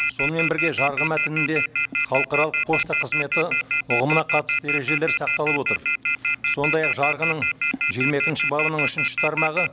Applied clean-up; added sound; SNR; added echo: none; Telephone; -2 dB; none.